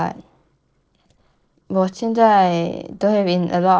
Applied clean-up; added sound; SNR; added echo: neural separator model SepFormer DNS4.